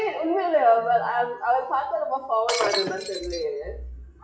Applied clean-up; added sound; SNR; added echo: classical method WPE with log-MMSE.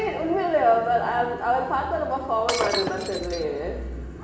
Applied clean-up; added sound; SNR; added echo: none; Shatter; 7 dB; reverberation time 0.9 s.